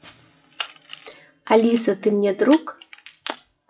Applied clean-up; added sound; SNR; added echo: classical method WPE with log-MMSE.